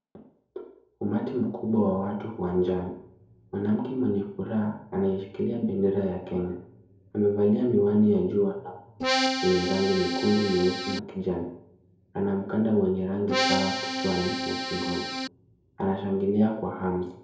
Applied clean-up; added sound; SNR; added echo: none; Accordion; 2 dB; reverberation time 2.6 s.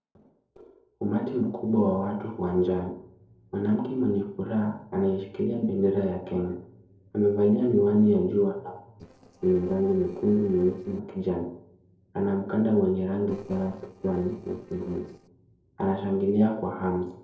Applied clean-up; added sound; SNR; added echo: neural separator model SepFormer DNS4.